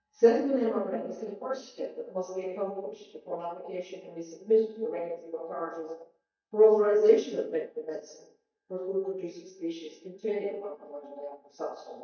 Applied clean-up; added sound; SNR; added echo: neural mask model DeepFilterNet 3.